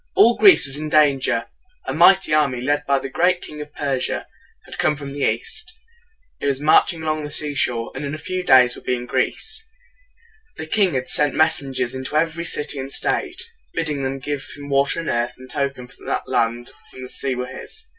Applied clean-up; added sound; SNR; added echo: none; none; none; none.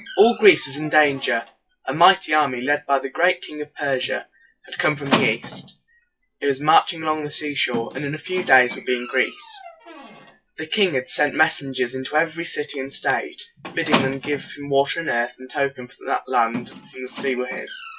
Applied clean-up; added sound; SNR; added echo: classical method log-MMSE.